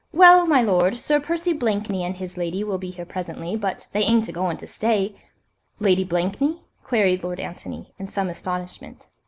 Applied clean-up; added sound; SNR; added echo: none; none; none; none.